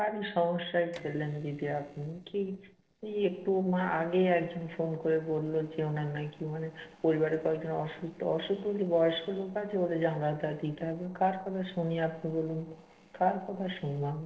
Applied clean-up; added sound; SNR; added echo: neural separator model SepFormer DNS4.